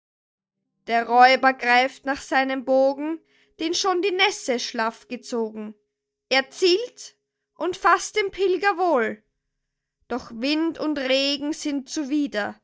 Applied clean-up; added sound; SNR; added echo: neural mask model DeepFilterNet 3.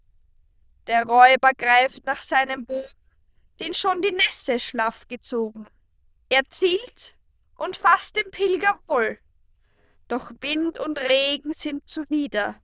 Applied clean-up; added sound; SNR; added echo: neural diffusion model UNIVERSE++.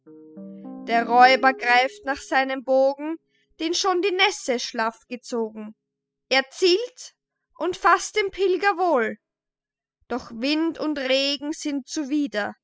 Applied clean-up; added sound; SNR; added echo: classical method spectral subtraction.